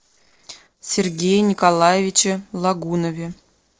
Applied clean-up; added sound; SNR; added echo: neural separator model SepFormer DNS4.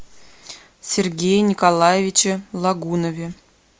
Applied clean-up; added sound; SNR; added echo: none; none; none; none.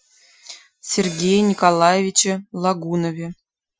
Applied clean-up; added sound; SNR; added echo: classical method Wiener filter.